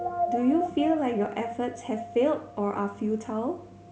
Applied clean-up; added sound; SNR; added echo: none; Guitar; 7 dB; none.